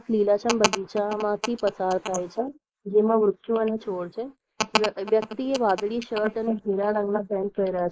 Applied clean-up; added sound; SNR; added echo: neural mask model Resemble Enhance denoiser.